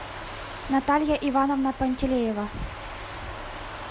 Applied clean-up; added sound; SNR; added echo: none; none; none; none.